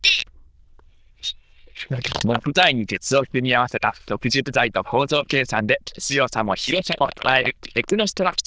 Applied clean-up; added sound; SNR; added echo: neural diffusion model UNIVERSE++.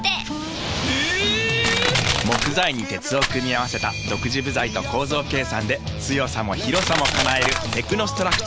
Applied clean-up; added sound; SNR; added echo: none; Crushing; 6 dB; none.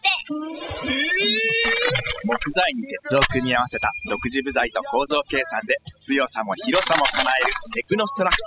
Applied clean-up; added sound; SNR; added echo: classical method spectral subtraction.